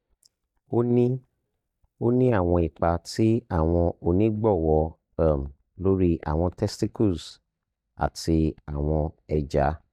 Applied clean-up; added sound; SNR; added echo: neural mask model DeepFilterNet 3.